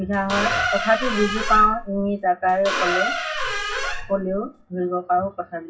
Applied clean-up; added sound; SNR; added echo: classical method WPE with log-MMSE.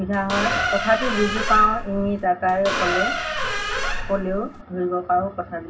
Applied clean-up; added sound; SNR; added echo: none; Squeak; 2 dB; reverberation time 0.4 s.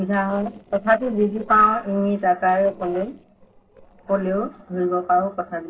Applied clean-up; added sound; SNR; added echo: neural separator model SepFormer DNS4.